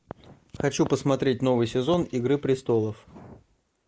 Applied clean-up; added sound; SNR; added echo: neural mask model Resemble Enhance denoiser.